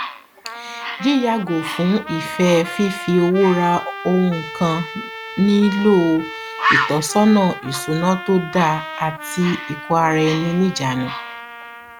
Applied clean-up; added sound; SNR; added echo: none; Bird + Trumpet; 9 dB; none.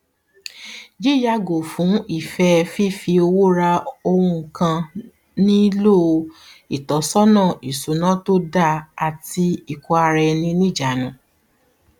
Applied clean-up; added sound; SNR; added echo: none; none; none; none.